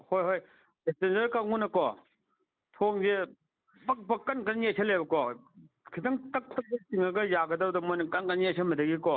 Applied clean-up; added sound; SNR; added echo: none; none; none; none.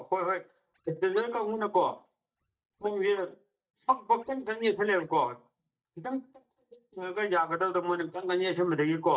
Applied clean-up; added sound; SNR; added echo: neural mask model DeepFilterNet 3.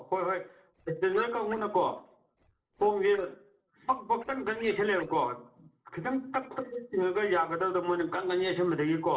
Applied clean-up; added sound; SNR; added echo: neural separator model SepFormer DNS4.